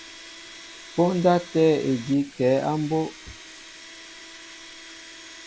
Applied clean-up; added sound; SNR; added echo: none; Bathtub (filling or washing) + Domestic sounds, home sounds; 17 dB; none.